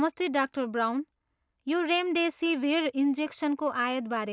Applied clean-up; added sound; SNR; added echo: none; none; none; none.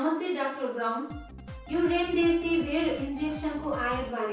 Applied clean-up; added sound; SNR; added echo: none; Drum kit; 13 dB; reverberation time 0.6 s.